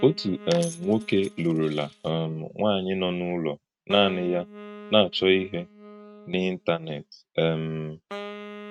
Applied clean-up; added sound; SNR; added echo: neural mask model RNNoise.